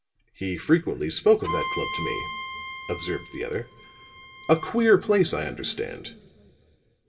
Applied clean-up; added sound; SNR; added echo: none; Bowed string instrument; 9 dB; reverberation time 2.3 s.